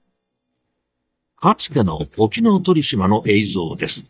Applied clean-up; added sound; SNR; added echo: neural mask model DeepFilterNet 3.